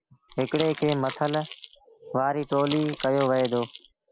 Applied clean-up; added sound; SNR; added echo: none; Crumpling, crinkling; 13 dB; none.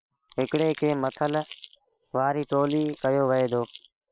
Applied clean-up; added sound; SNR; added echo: neural separator model SepFormer WHAM!.